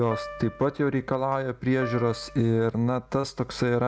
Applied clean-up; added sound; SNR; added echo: none; Piano; 16 dB; none.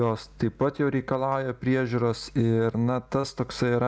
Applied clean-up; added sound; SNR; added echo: none; none; none; none.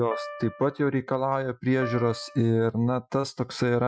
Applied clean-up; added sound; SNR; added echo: classical method Wiener filter.